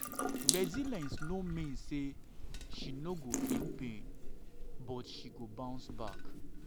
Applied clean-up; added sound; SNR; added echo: none; Drip / Sink (filling or washing) / Water tap, faucet; -3 dB; none.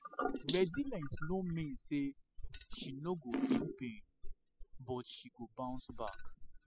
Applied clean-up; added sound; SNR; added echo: classical method spectral subtraction.